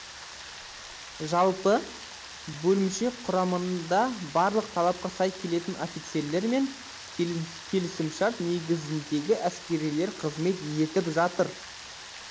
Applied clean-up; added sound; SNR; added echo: none; Rain; 14 dB; none.